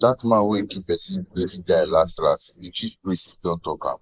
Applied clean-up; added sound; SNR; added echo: neural mask model Resemble Enhance denoiser.